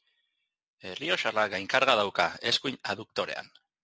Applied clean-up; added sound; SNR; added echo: none; none; none; none.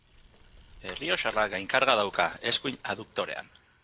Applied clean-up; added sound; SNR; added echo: none; Bicycle; 19 dB; none.